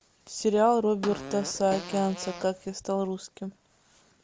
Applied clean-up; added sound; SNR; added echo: none; Fart; 11 dB; none.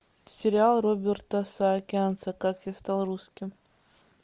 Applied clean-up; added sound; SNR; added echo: none; none; none; none.